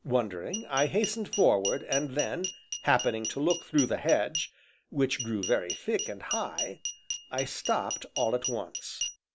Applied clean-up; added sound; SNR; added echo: none; Glass; 8 dB; none.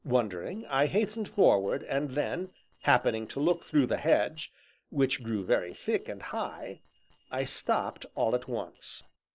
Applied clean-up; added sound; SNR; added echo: neural separator model SepFormer DNS4.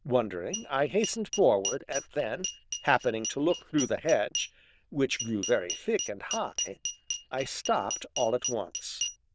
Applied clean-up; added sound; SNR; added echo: neural diffusion model UNIVERSE++.